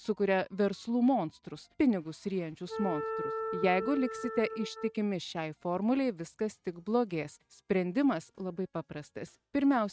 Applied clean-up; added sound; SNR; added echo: neural mask model RNNoise.